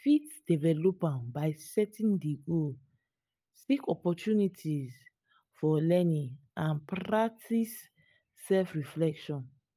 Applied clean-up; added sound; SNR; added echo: none; none; none; none.